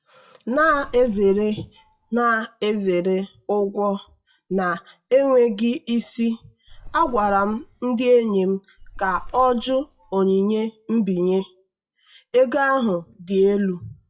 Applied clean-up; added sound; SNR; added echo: classical method WPE with log-MMSE.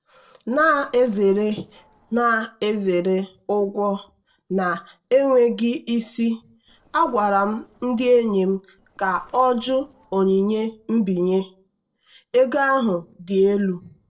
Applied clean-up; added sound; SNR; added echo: neural separator model SepFormer DNS4.